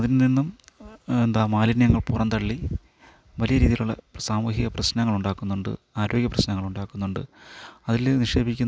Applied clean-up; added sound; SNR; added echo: none; none; none; none.